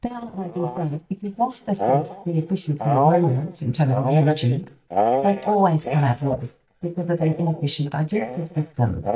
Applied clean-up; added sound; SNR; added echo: neural mask model DeepFilterNet 3.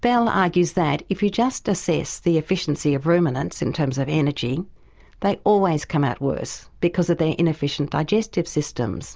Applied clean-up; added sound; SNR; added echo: none; none; none; none.